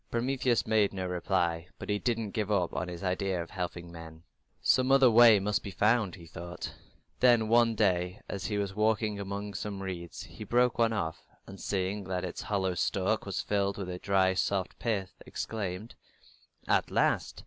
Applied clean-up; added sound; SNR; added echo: none; none; none; none.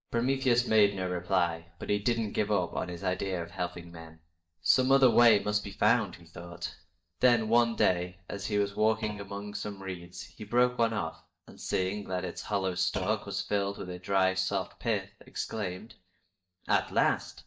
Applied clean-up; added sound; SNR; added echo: neural mask model DeepFilterNet 3.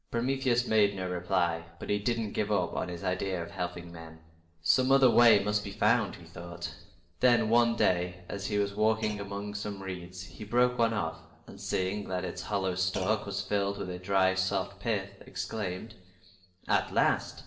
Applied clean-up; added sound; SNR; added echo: neural separator model SepFormer DNS4.